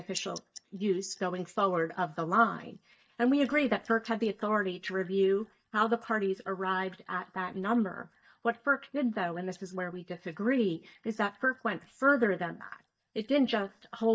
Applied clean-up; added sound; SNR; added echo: neural mask model DeepFilterNet 3.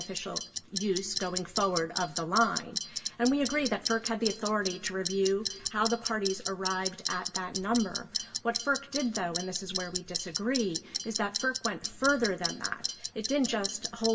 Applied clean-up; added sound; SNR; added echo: none; Clock; 6 dB; reverberation time 0.1 s.